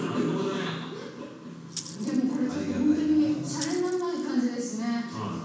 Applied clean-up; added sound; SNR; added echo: none; Rattle (instrument); 16 dB; reverberation time 1.2 s.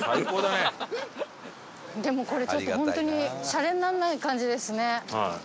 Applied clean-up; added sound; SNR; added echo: none; none; none; none.